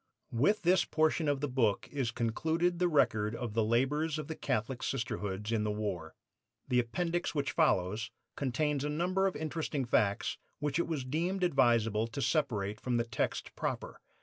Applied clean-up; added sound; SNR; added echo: none; none; none; none.